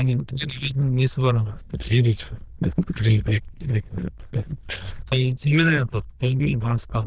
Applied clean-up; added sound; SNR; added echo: neural diffusion model UNIVERSE++.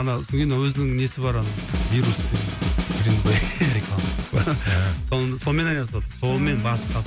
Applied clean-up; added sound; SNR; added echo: none; Snare drum; 9 dB; none.